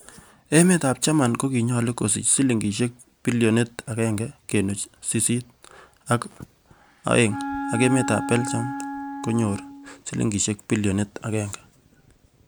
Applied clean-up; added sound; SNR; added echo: none; Wind instrument, woodwind instrument; 8 dB; none.